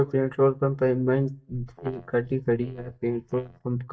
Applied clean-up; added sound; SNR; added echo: neural mask model DeepFilterNet 3.